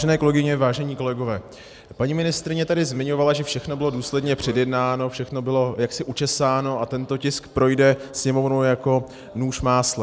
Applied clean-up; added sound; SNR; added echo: none; none; none; none.